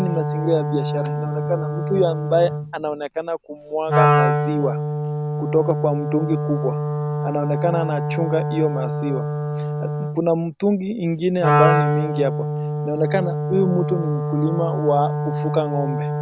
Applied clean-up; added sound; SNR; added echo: none; Wind instrument, woodwind instrument; -1 dB; none.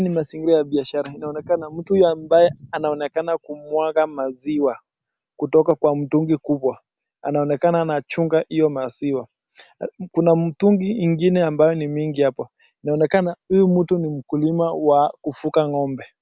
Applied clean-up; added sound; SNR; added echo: none; none; none; none.